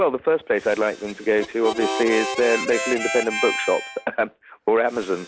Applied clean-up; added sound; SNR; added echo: none; Harmonica; 8 dB; none.